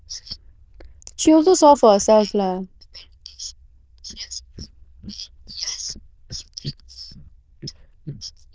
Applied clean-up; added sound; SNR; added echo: neural diffusion model UNIVERSE++.